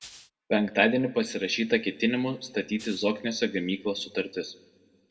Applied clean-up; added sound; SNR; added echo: none; Rattle (instrument); 20 dB; reverberation time 1.0 s.